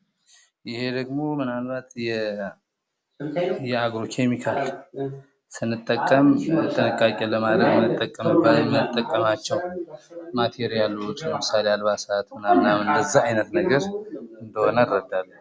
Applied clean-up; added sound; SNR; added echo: none; none; none; none.